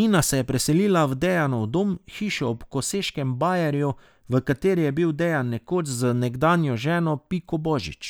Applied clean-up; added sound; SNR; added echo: none; none; none; none.